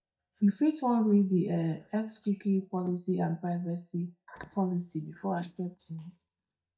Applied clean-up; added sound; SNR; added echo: neural mask model DeepFilterNet 3.